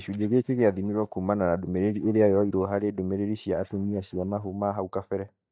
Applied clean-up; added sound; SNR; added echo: neural mask model DeepFilterNet 3.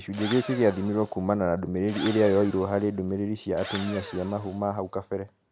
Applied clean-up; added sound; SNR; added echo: none; Engine / Drill; 14 dB; none.